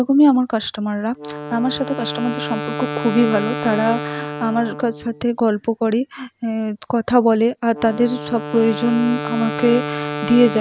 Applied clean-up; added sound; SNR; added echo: none; Wind instrument, woodwind instrument; 9 dB; none.